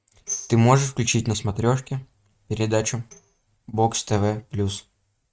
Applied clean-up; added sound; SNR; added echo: neural mask model RNNoise.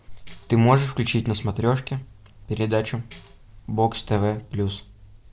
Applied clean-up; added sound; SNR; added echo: neural separator model SepFormer DNS4.